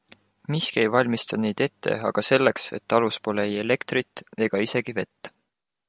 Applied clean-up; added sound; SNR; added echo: none; none; none; none.